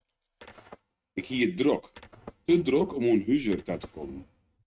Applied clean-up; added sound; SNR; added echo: neural mask model RNNoise.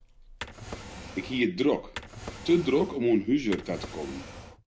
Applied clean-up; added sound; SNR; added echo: none; Drawer open or close; 14 dB; none.